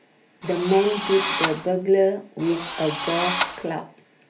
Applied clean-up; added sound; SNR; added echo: none; Drill; 0 dB; reverberation time 0.3 s.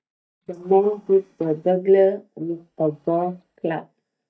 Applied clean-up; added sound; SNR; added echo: neural mask model DeepFilterNet 3.